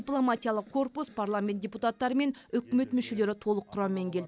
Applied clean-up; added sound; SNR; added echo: none; none; none; none.